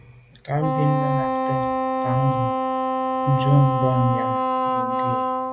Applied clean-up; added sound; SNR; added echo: none; Wind instrument, woodwind instrument; -1 dB; none.